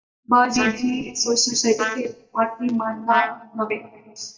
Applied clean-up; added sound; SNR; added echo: neural mask model DeepFilterNet 3.